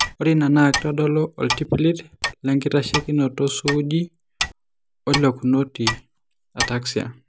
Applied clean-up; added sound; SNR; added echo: none; Clock; 8 dB; none.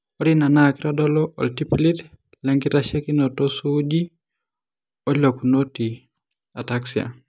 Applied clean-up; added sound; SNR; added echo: none; none; none; none.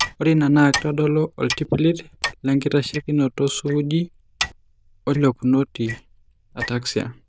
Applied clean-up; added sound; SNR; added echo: neural diffusion model UNIVERSE++.